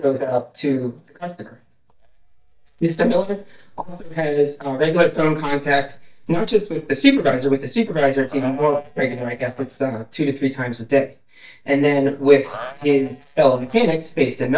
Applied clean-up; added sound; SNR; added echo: neural mask model DeepFilterNet 3.